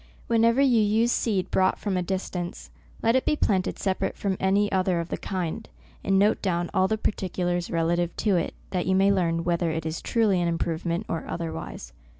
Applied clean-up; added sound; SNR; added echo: none; none; none; none.